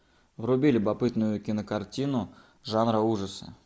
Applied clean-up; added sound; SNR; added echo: none; none; none; none.